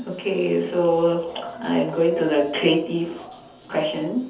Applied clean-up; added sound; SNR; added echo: none; Dog; 18 dB; reverberation time 0.5 s.